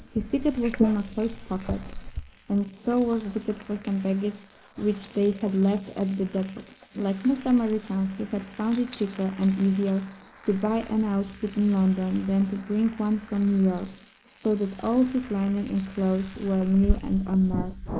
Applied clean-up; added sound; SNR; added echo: neural mask model Resemble Enhance denoiser.